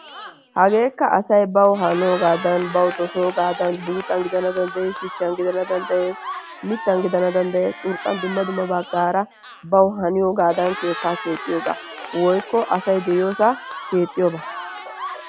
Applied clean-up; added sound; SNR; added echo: none; Cheering; 13 dB; none.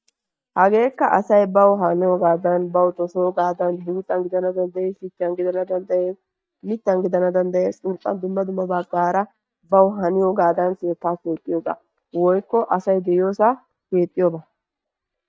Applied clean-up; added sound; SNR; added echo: neural mask model DeepFilterNet 3.